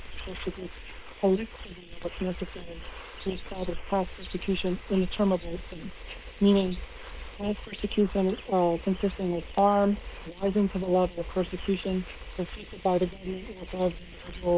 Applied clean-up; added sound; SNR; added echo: neural separator model SepFormer WHAM!.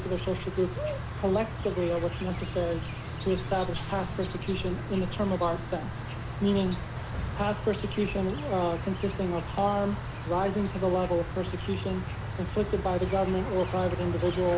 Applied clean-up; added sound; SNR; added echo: none; Insect; 5 dB; none.